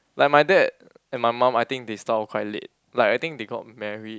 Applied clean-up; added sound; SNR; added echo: none; none; none; none.